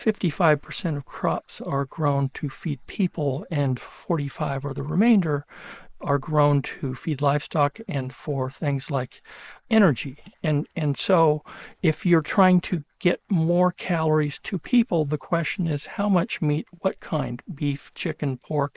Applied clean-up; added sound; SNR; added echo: neural mask model Resemble Enhance denoiser.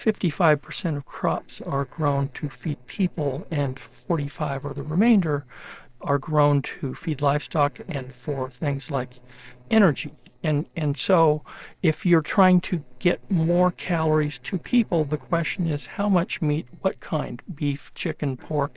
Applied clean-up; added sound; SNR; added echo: neural separator model SepFormer DNS4.